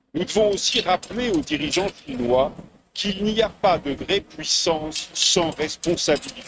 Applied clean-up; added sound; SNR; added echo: neural mask model RNNoise.